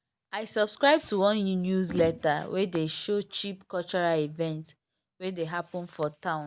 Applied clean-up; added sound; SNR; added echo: none; none; none; none.